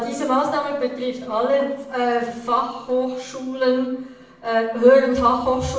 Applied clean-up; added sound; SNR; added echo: none; none; none; reverberation time 0.7 s.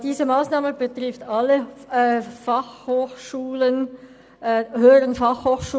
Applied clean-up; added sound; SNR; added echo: none; none; none; none.